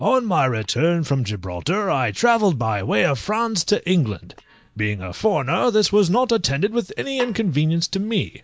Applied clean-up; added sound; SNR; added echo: neural mask model DeepFilterNet 3.